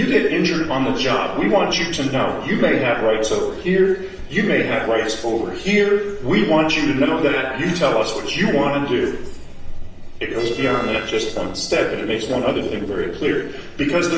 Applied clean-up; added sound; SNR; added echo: neural separator model SepFormer DNS4.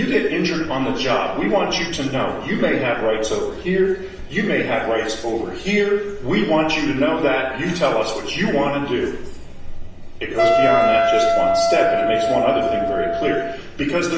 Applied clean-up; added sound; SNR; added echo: none; Wind instrument, woodwind instrument; -3 dB; reverberation time 0.7 s.